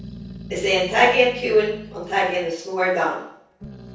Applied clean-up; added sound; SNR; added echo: none; Growling; 17 dB; reverberation time 0.6 s.